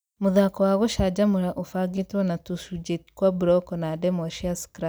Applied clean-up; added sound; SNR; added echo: none; none; none; none.